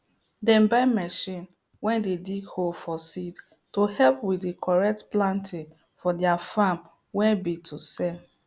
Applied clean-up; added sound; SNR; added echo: none; none; none; none.